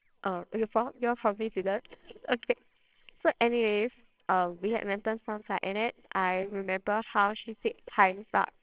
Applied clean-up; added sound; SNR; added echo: neural separator model SepFormer WHAMR!.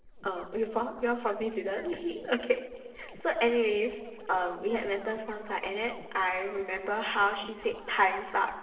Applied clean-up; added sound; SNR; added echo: neural separator model SepFormer DNS4.